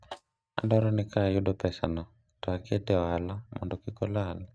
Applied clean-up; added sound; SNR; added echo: neural mask model RNNoise.